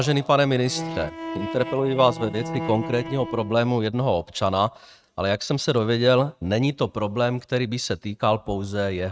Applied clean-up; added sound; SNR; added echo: neural mask model RNNoise.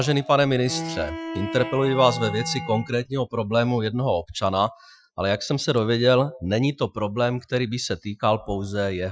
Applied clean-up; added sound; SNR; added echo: classical method Wiener filter.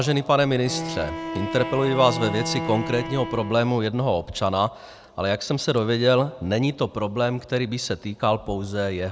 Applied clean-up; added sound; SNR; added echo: none; Bowed string instrument; 8 dB; none.